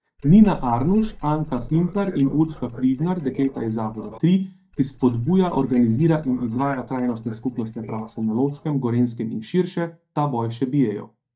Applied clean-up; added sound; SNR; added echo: neural mask model DeepFilterNet 3.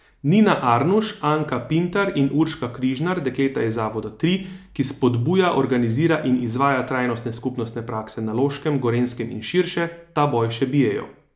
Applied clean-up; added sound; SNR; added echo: none; none; none; none.